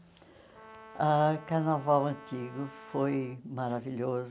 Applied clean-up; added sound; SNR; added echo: none; Brass instrument; 19 dB; none.